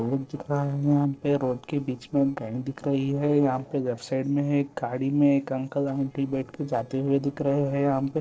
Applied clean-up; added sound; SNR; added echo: neural separator model SepFormer DNS4.